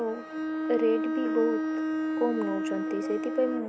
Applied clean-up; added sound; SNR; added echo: none; Bowed string instrument; 0 dB; none.